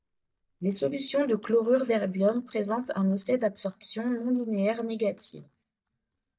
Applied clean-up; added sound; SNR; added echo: neural mask model DeepFilterNet 3.